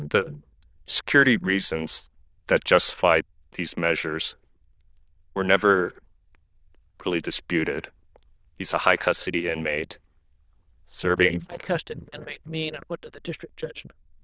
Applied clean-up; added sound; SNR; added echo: neural diffusion model UNIVERSE++.